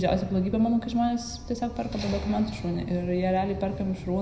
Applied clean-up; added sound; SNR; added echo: none; none; none; reverberation time 0.8 s.